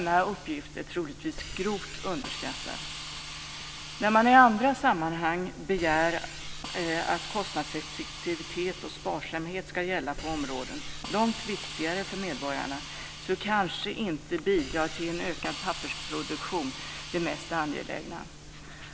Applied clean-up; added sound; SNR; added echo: none; Hiss; 11 dB; none.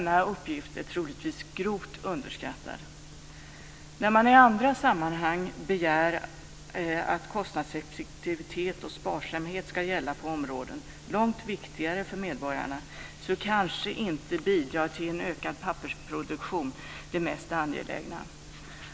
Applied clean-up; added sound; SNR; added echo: none; none; none; none.